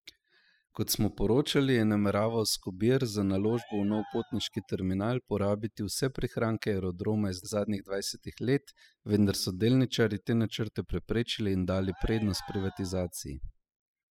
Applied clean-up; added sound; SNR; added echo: classical method spectral subtraction.